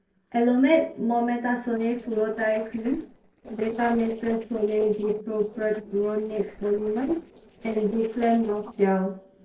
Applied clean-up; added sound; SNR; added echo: neural separator model SepFormer DNS4.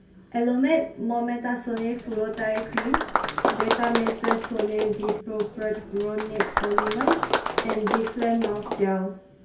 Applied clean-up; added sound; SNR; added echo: none; Applause; 1 dB; reverberation time 0.2 s.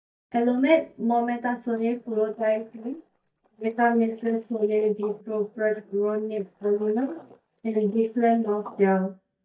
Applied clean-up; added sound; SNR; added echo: neural mask model DeepFilterNet 3.